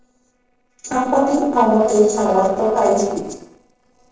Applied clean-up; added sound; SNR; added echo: neural separator model SepFormer DNS4.